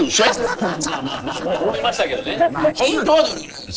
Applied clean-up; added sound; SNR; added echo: neural separator model SepFormer DNS4.